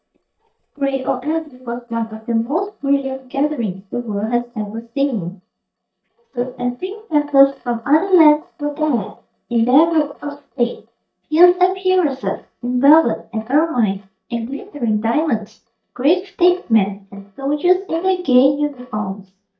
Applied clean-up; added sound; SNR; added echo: neural mask model DeepFilterNet 3.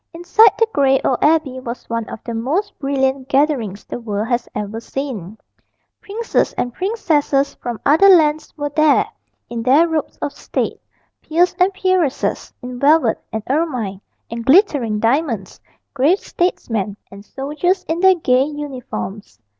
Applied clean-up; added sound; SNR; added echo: none; none; none; none.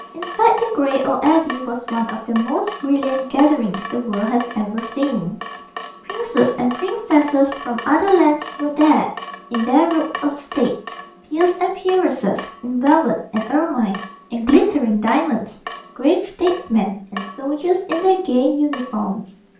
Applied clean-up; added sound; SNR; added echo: none; Drip / Water tap, faucet; 14 dB; reverberation time 0.4 s.